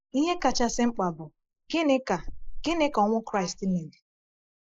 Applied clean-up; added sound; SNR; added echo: neural mask model Resemble Enhance denoiser.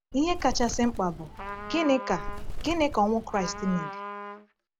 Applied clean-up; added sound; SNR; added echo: none; Trumpet + Bird; 7 dB; none.